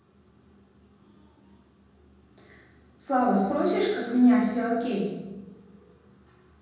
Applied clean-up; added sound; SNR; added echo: none; none; none; reverberation time 1.3 s.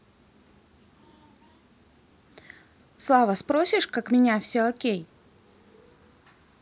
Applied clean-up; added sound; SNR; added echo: none; none; none; none.